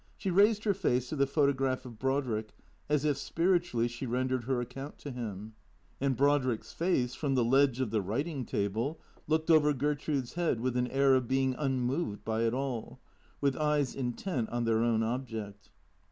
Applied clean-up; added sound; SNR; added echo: none; none; none; none.